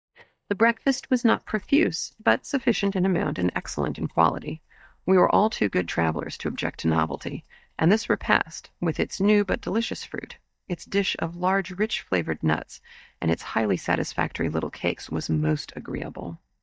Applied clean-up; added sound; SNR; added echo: neural mask model DeepFilterNet 3.